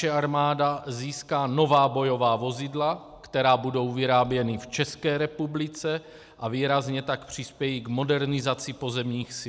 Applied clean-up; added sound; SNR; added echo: none; none; none; none.